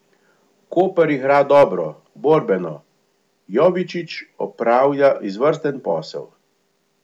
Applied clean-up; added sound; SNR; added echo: none; none; none; none.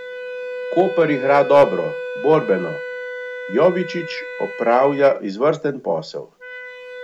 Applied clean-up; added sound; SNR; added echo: none; Wind instrument, woodwind instrument; 10 dB; none.